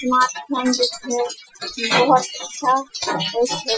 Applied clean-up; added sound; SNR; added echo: classical method Wiener filter.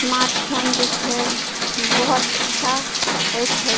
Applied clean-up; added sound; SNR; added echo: none; Rain; -4 dB; none.